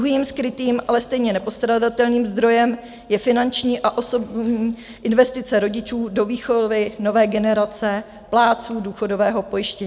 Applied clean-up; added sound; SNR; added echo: none; none; none; none.